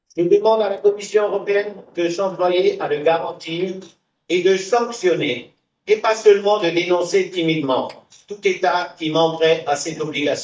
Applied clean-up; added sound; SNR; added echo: neural mask model DeepFilterNet 3.